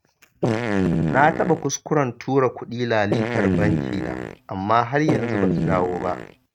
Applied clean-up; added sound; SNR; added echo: neural mask model RNNoise.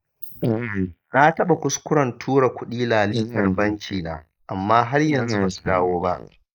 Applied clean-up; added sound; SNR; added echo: neural mask model Resemble Enhance denoiser.